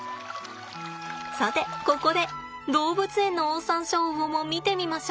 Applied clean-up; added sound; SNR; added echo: none; none; none; none.